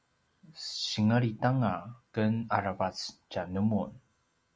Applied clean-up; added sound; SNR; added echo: none; none; none; none.